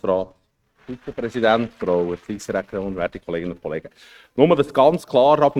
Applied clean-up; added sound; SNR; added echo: neural mask model RNNoise.